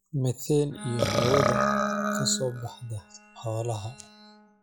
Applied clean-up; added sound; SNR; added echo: classical method log-MMSE.